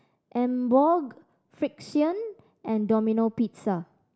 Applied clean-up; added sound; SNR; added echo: none; none; none; none.